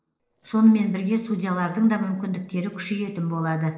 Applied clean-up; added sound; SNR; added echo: neural separator model SepFormer DNS4.